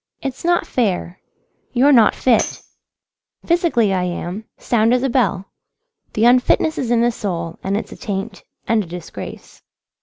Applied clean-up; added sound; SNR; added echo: none; Tambourine; 15 dB; none.